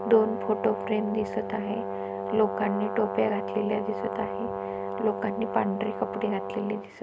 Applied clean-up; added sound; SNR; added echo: none; Brass instrument; 4 dB; none.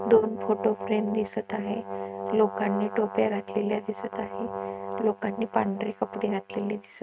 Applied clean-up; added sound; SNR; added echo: neural mask model RNNoise.